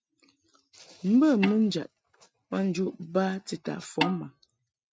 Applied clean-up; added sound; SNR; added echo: neural mask model RNNoise.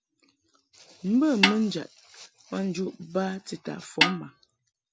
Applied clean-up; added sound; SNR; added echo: none; Snare drum; -3 dB; none.